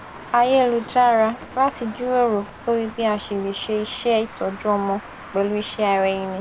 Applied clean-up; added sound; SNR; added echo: none; Traffic noise, roadway noise; 17 dB; none.